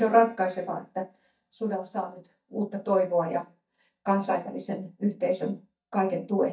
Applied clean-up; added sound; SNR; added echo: neural mask model DeepFilterNet 3.